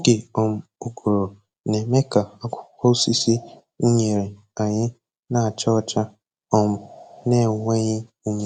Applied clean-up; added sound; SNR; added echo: none; none; none; none.